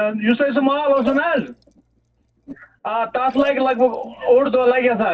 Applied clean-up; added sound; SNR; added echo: neural separator model SepFormer DNS4.